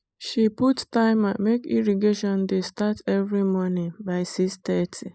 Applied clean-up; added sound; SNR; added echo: neural mask model Resemble Enhance denoiser.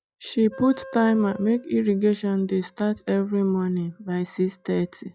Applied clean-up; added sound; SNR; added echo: classical method log-MMSE.